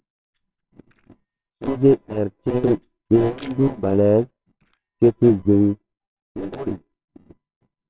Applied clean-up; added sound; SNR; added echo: neural separator model SepFormer WHAMR!.